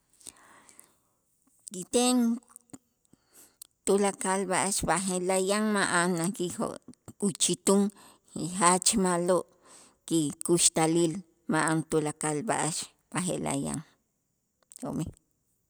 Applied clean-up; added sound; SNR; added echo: none; none; none; none.